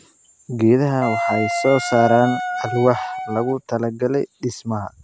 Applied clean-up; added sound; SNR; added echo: none; Wind instrument, woodwind instrument; 5 dB; none.